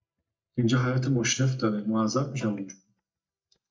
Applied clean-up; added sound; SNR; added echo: neural mask model DeepFilterNet 3.